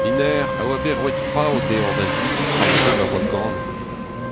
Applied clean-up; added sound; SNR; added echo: none; Engine + Wind instrument, woodwind instrument; -3 dB; none.